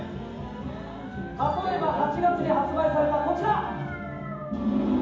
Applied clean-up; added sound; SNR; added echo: none; Dog; 15 dB; reverberation time 1.2 s.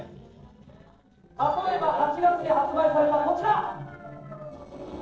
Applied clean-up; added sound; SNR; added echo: neural separator model SepFormer DNS4.